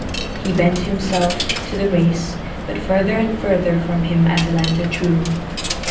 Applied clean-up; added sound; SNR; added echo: none; Coin (dropping); 6 dB; reverberation time 0.6 s.